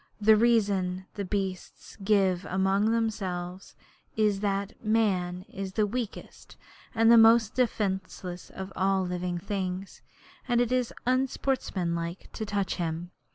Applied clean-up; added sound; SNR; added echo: none; none; none; none.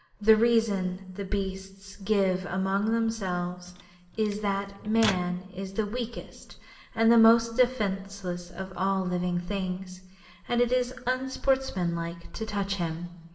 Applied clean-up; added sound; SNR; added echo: none; Microwave oven; 12 dB; reverberation time 0.9 s.